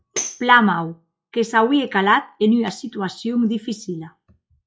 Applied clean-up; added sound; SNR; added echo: classical method log-MMSE.